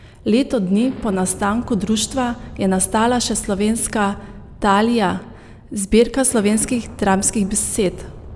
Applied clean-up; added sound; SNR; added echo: none; Explosion; 18 dB; none.